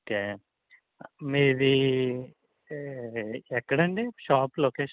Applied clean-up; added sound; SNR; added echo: none; none; none; none.